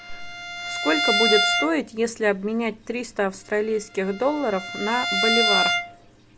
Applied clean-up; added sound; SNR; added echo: none; Bowed string instrument; 1 dB; none.